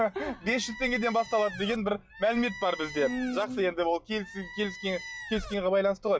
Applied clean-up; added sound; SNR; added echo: classical method log-MMSE.